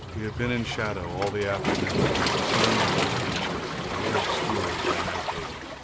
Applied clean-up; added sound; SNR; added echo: none; Waves, surf; -5 dB; none.